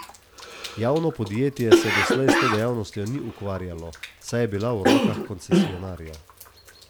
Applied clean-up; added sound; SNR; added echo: none; Cough; -2 dB; none.